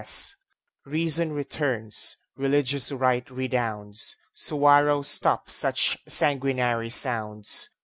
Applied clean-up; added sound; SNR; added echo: none; none; none; none.